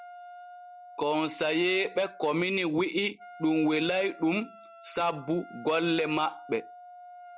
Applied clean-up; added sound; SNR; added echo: none; Wind instrument, woodwind instrument; 18 dB; none.